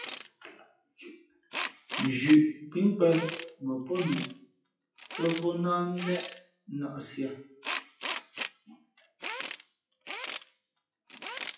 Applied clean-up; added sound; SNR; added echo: classical method WPE with log-MMSE.